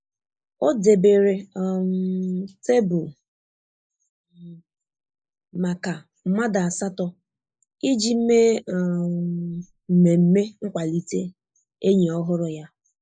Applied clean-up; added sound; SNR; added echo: neural mask model Resemble Enhance denoiser.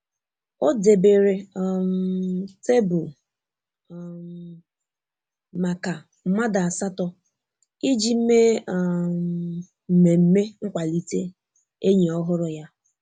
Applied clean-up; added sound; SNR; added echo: none; none; none; none.